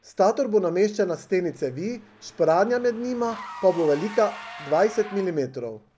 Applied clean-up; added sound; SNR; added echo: none; Engine / Car; 19 dB; none.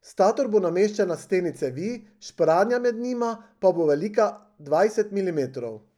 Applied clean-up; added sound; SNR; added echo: none; none; none; none.